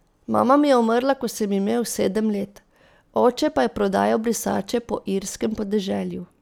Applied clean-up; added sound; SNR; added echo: none; none; none; none.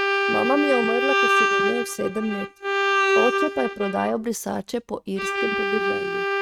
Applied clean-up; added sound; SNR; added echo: neural mask model RNNoise.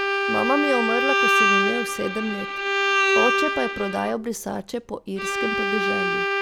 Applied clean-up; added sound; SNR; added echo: none; Bowed string instrument; -4 dB; none.